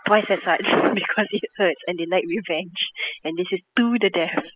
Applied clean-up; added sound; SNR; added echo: classical method spectral subtraction.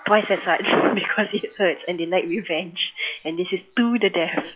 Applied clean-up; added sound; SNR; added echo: classical method log-MMSE.